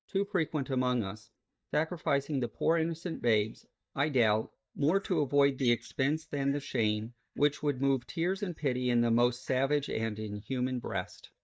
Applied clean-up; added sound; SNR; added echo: neural mask model DeepFilterNet 3.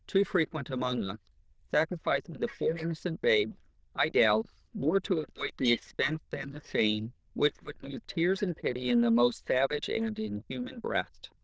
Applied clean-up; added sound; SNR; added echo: neural diffusion model UNIVERSE++.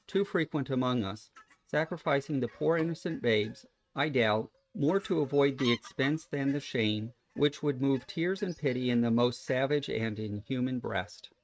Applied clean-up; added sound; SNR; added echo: neural mask model RNNoise.